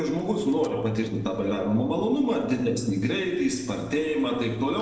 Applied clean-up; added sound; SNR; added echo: neural separator model SepFormer DNS4.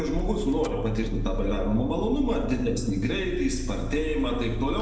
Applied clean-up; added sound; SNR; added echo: none; Idling / Engine starting / Door / Car; 4 dB; reverberation time 1.5 s.